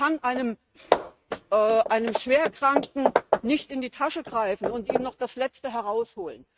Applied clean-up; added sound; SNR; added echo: neural mask model RNNoise.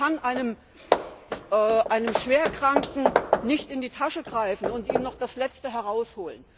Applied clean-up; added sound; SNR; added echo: none; Hammer / Wood; 3 dB; none.